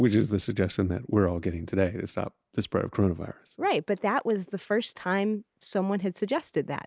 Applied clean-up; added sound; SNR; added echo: none; none; none; none.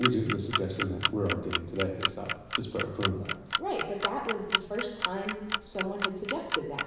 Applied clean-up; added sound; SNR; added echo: none; Clock; -5 dB; reverberation time 1.0 s.